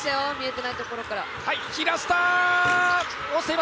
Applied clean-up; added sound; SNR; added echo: none; none; none; none.